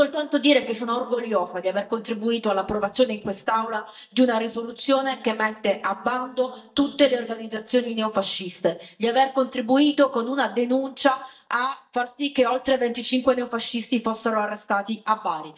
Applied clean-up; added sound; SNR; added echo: neural mask model DeepFilterNet 3.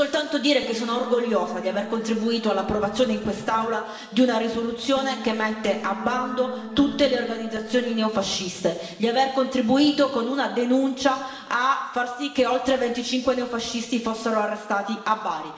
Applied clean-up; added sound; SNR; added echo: none; Organ; 11 dB; reverberation time 1.3 s.